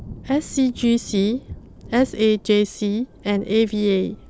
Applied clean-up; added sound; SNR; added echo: none; Thunder / Rain; 19 dB; none.